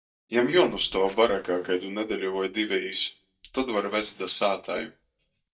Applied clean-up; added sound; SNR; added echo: neural mask model DeepFilterNet 3.